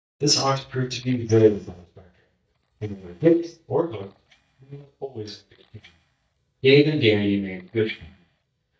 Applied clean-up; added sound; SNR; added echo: neural mask model DeepFilterNet 3.